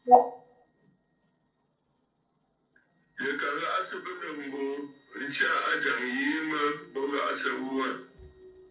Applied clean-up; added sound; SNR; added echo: neural separator model SepFormer DNS4.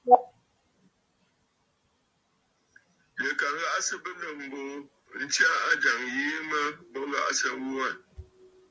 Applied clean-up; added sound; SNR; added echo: none; none; none; none.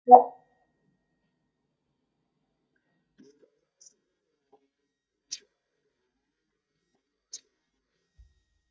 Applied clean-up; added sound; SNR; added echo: neural mask model DeepFilterNet 3.